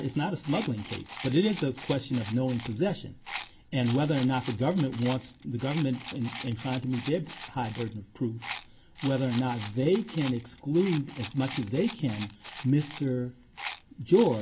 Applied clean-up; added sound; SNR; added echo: none; Rattle; 15 dB; none.